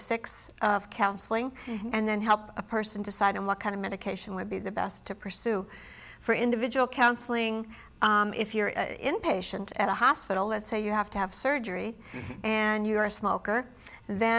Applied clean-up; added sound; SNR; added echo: none; none; none; none.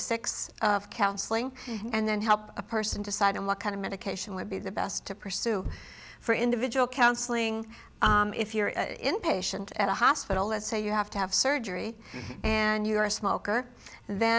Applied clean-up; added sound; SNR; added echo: none; Thump, thud; 16 dB; none.